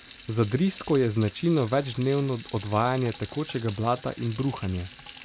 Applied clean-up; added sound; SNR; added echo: none; Sink (filling or washing) / Water tap, faucet; 19 dB; none.